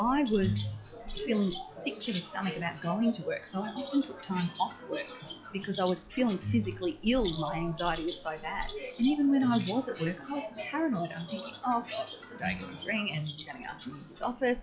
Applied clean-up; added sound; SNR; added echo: classical method log-MMSE.